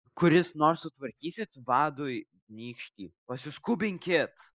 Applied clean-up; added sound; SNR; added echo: neural mask model Resemble Enhance denoiser.